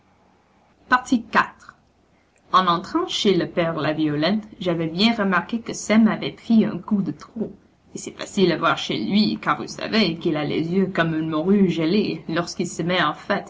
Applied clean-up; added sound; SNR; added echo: none; none; none; none.